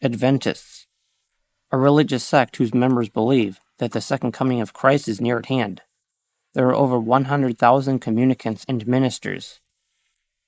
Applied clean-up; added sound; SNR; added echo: neural mask model Resemble Enhance denoiser.